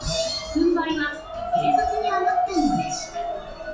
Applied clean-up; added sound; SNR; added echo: classical method WPE with log-MMSE.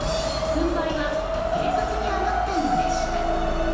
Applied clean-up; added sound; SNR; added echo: none; Wind; -2 dB; reverberation time 0.9 s.